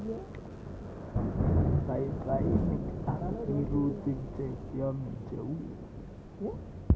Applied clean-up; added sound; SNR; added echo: none; Thunder; -1 dB; none.